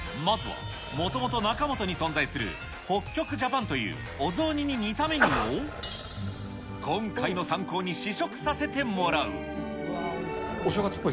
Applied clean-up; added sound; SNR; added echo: none; Growling; 18 dB; none.